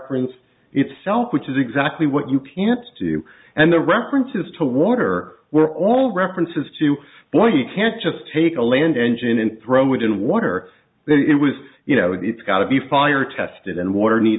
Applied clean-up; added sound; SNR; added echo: none; none; none; none.